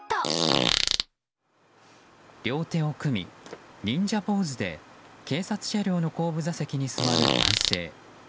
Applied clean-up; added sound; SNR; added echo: none; Fart; -4 dB; none.